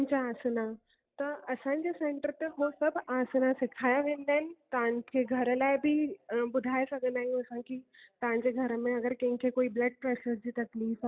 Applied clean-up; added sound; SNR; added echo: neural mask model DeepFilterNet 3.